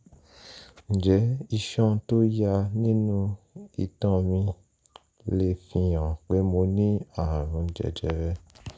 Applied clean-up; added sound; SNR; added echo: none; none; none; none.